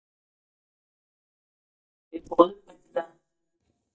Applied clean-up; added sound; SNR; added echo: neural mask model DeepFilterNet 3.